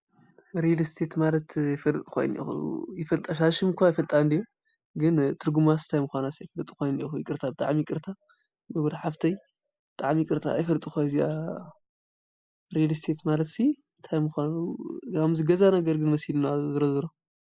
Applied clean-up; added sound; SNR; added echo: neural mask model Resemble Enhance denoiser.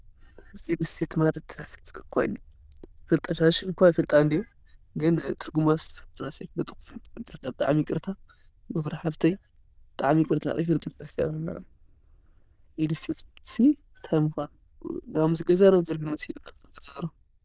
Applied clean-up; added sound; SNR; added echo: neural diffusion model UNIVERSE++.